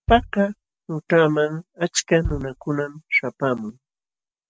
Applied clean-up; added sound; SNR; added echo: none; Bass drum; 13 dB; none.